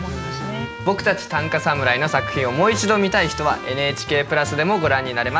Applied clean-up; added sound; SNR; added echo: none; Trumpet; 12 dB; none.